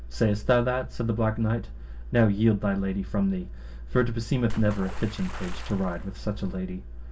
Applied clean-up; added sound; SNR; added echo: none; Water / Splash, splatter; 7 dB; reverberation time 0.2 s.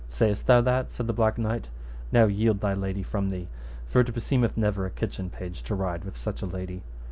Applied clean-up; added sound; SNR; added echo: none; none; none; none.